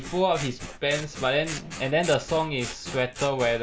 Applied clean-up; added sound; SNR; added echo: none; Scissors; 12 dB; none.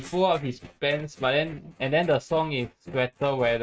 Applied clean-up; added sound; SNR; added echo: neural mask model RNNoise.